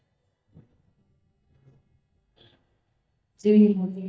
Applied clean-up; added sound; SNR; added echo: neural mask model DeepFilterNet 3.